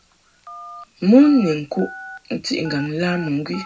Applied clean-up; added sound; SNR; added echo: none; Telephone; 19 dB; reverberation time 0.3 s.